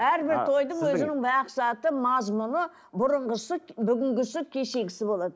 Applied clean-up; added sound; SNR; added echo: none; none; none; none.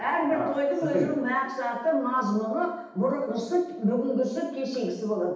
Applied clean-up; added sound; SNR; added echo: none; none; none; reverberation time 0.9 s.